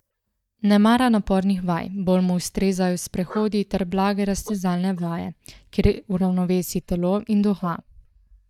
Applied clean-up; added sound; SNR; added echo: neural mask model DeepFilterNet 3.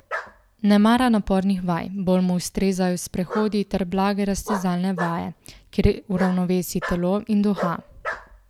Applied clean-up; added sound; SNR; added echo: none; Bark; 14 dB; none.